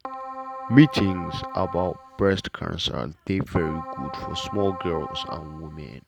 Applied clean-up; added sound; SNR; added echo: none; Keyboard (musical); 11 dB; none.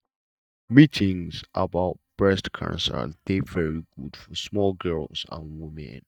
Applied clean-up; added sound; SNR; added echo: neural mask model DeepFilterNet 3.